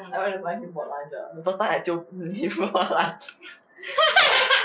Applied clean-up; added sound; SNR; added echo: none; none; none; none.